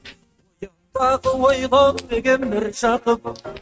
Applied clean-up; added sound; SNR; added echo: neural mask model RNNoise.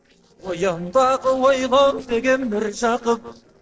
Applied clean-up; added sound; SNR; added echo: neural separator model SepFormer DNS4.